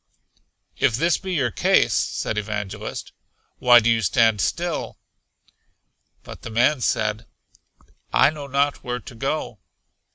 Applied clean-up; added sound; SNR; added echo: none; none; none; none.